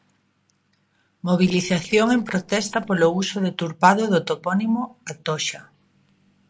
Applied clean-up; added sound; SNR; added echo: neural separator model SepFormer DNS4.